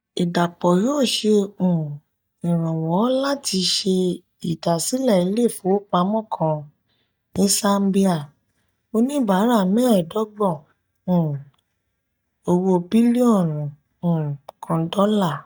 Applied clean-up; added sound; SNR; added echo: neural mask model DeepFilterNet 3.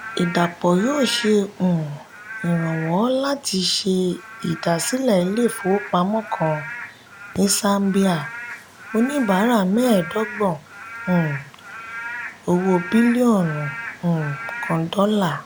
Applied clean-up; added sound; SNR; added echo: none; Rain / Frog; 13 dB; none.